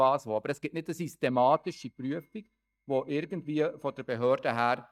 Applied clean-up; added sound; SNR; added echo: neural mask model DeepFilterNet 3.